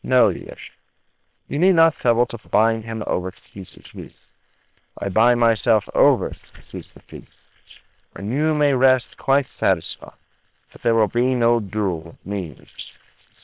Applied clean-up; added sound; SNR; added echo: neural separator model SepFormer WHAM!.